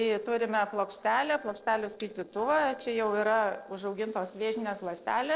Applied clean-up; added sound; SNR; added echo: neural separator model SepFormer DNS4.